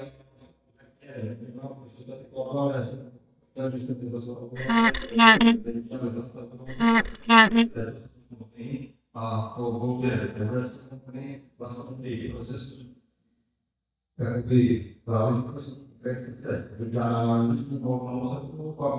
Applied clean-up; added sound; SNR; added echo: neural mask model DeepFilterNet 3.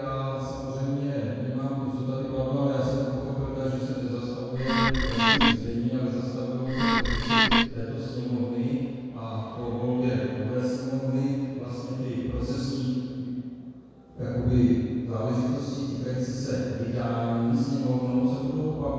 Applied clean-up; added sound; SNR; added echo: none; Wood; -4 dB; reverberation time 2.0 s.